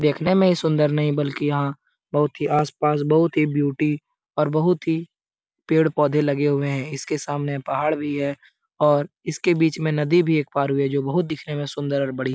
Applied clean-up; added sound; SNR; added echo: none; none; none; none.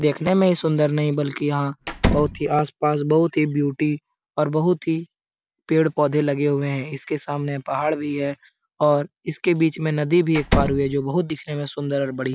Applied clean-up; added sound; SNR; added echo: none; Slam; 2 dB; none.